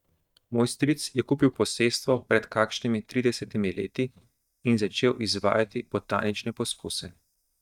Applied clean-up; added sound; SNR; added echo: neural mask model DeepFilterNet 3.